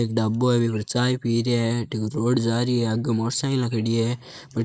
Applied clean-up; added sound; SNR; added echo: neural mask model Resemble Enhance denoiser.